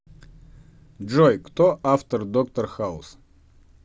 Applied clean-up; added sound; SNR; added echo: none; none; none; none.